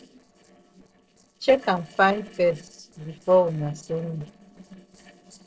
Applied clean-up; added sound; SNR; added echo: neural separator model SepFormer DNS4.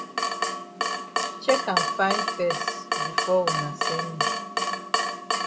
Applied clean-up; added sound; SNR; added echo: none; Drip / Water tap, faucet; -2 dB; reverberation time 0.2 s.